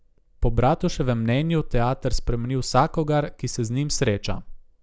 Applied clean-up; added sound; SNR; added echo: none; none; none; none.